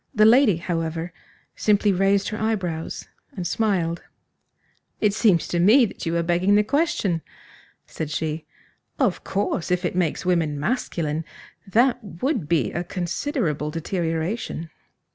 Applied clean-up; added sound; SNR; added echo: none; none; none; none.